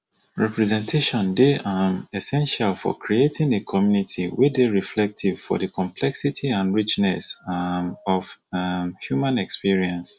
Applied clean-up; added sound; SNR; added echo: none; none; none; none.